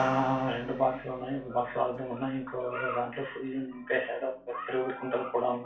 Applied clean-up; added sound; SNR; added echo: none; Keyboard (musical); 19 dB; reverberation time 0.4 s.